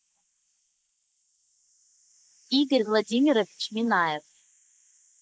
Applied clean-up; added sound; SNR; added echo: neural mask model Resemble Enhance denoiser.